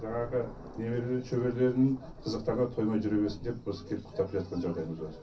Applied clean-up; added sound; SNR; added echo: none; Thunder; 17 dB; reverberation time 0.3 s.